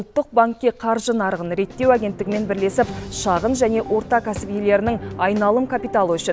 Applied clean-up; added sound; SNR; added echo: none; none; none; none.